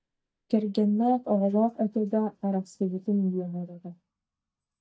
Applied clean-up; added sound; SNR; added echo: neural mask model DeepFilterNet 3.